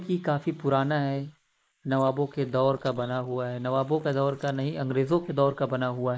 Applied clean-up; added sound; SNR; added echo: neural mask model Resemble Enhance denoiser.